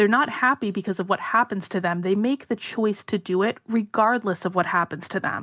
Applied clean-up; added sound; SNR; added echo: none; none; none; none.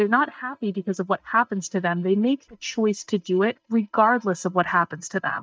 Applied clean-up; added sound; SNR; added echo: neural mask model DeepFilterNet 3.